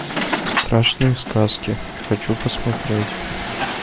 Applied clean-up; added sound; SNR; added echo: none; Truck; 4 dB; none.